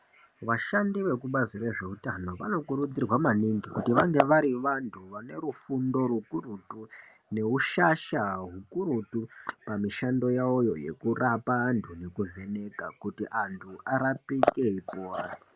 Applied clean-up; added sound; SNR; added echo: none; none; none; none.